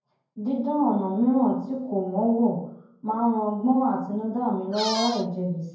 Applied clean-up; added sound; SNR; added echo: none; Squeak; 7 dB; reverberation time 0.9 s.